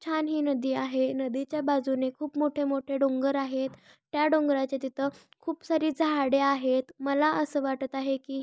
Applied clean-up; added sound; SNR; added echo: none; none; none; none.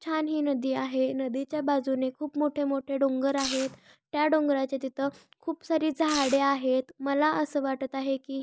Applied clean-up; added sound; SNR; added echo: none; Domestic sounds, home sounds; 10 dB; none.